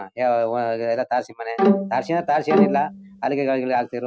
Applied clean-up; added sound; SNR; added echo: none; Bowed string instrument; -1 dB; none.